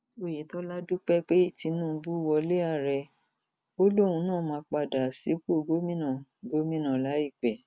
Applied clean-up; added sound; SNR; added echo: none; none; none; none.